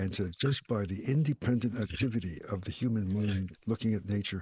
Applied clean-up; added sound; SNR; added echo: neural mask model Resemble Enhance denoiser.